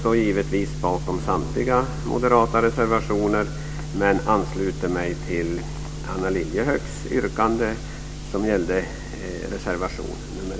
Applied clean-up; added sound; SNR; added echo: none; Organ; 19 dB; none.